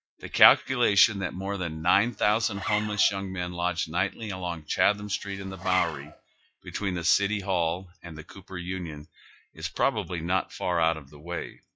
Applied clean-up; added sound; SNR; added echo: classical method log-MMSE.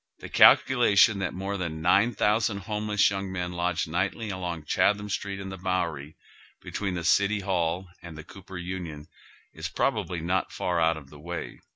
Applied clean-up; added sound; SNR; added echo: none; none; none; none.